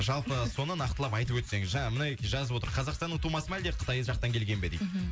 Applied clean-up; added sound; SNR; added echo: none; none; none; none.